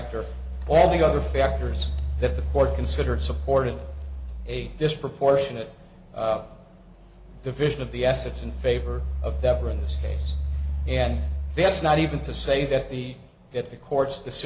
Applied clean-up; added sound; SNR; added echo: none; Engine; 4 dB; none.